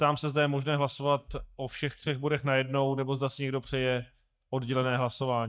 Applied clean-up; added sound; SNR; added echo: neural mask model DeepFilterNet 3.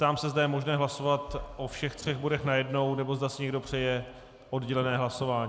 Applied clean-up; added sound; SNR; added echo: none; Wind; 17 dB; none.